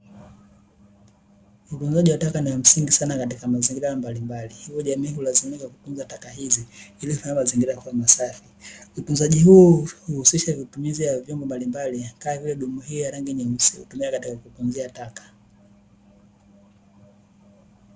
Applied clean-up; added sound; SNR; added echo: none; none; none; none.